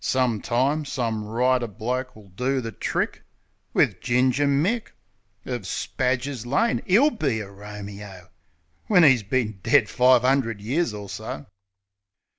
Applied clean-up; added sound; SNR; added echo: none; none; none; none.